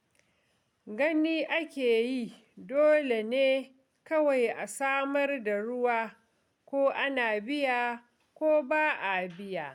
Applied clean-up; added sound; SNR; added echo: none; none; none; none.